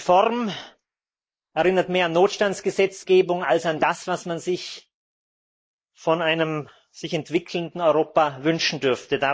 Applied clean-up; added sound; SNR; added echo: neural mask model Resemble Enhance denoiser.